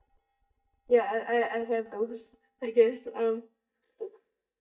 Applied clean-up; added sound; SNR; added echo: neural mask model DeepFilterNet 3.